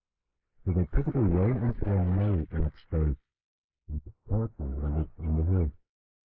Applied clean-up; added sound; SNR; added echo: neural mask model Resemble Enhance denoiser.